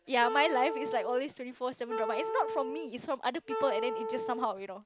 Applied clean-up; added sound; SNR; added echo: none; Wind instrument, woodwind instrument; 4 dB; none.